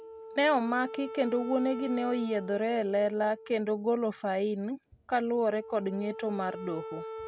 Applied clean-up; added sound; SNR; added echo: none; Wind instrument, woodwind instrument; 13 dB; none.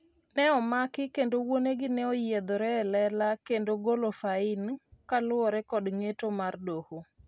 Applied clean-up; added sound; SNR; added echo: none; none; none; none.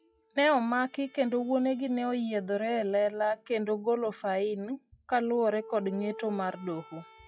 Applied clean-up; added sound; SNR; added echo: classical method log-MMSE.